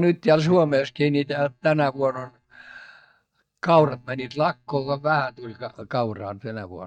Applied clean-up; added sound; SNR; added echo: neural mask model DeepFilterNet 3.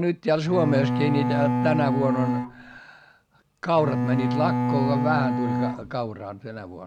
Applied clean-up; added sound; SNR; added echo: none; Bowed string instrument; -1 dB; none.